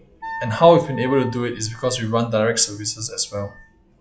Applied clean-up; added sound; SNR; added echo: classical method log-MMSE.